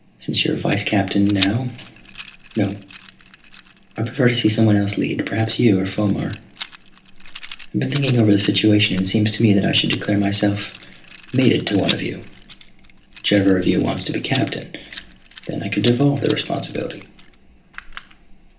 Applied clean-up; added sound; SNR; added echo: none; Rattle; 15 dB; reverberation time 0.3 s.